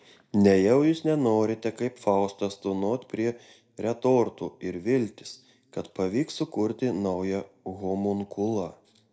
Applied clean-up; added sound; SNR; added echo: none; none; none; reverberation time 0.4 s.